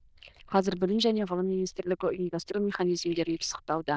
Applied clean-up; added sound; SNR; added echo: neural diffusion model UNIVERSE++.